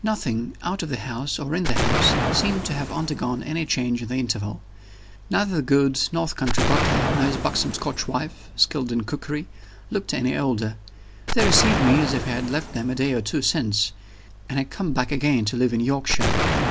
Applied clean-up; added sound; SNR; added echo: none; Explosion; 3 dB; none.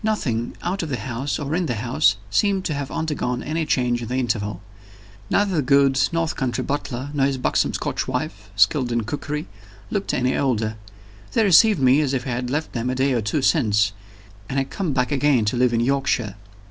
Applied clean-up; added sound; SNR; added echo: none; none; none; none.